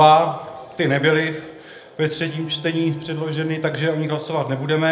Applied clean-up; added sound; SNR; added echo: none; Bowed string instrument; 17 dB; reverberation time 0.7 s.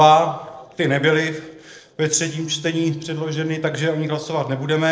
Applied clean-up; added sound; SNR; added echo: neural separator model SepFormer DNS4.